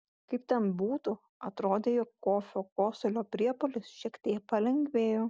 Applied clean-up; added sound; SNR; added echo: none; none; none; none.